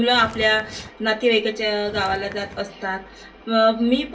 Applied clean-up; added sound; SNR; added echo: none; Walk, footsteps; 16 dB; reverberation time 0.2 s.